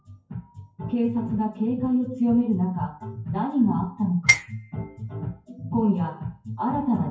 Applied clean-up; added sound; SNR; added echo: classical method WPE with log-MMSE.